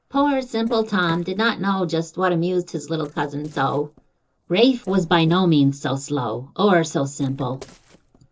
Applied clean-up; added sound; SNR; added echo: neural separator model SepFormer DNS4.